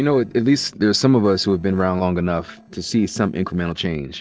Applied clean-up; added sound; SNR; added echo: neural separator model SepFormer DNS4.